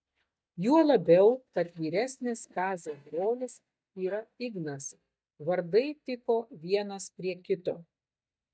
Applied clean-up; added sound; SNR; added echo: neural mask model DeepFilterNet 3.